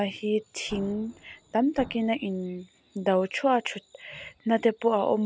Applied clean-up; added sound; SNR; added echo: none; Explosion; 20 dB; none.